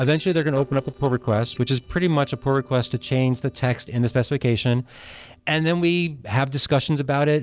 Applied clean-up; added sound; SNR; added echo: neural separator model SepFormer DNS4.